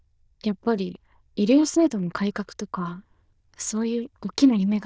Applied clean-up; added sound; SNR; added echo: neural diffusion model UNIVERSE++.